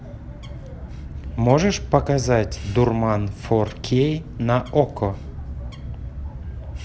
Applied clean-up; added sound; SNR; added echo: none; Bird; 10 dB; none.